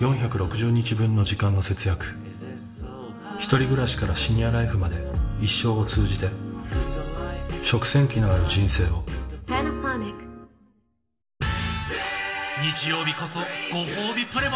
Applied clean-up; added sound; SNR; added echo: none; none; none; reverberation time 2.2 s.